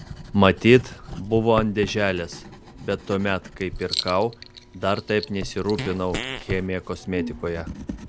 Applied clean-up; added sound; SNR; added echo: none; Fart + Writing; 11 dB; none.